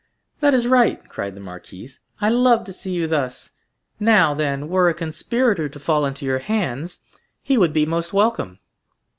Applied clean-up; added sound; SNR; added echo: none; none; none; none.